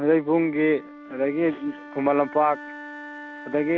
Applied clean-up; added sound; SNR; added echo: none; Wind instrument, woodwind instrument; 16 dB; none.